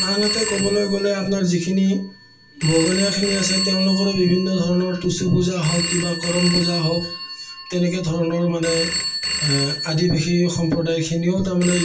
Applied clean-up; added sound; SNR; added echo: none; Telephone; 6 dB; reverberation time 0.3 s.